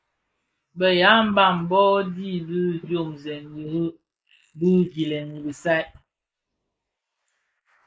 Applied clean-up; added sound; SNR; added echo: neural mask model Resemble Enhance denoiser.